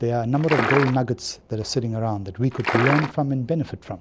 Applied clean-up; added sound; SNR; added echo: none; Liquid; 1 dB; none.